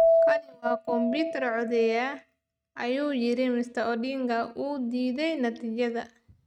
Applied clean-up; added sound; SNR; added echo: neural mask model RNNoise.